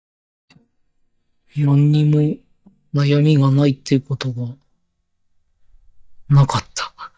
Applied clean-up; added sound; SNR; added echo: neural mask model DeepFilterNet 3.